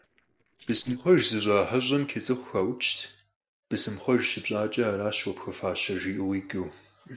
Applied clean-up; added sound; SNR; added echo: neural separator model SepFormer DNS4.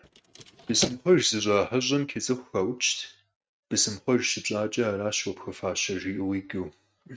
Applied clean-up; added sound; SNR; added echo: neural mask model RNNoise.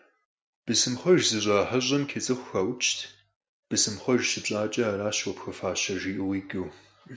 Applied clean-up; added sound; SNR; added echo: none; none; none; none.